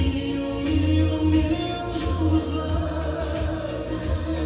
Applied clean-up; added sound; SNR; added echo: none; none; none; reverberation time 1.1 s.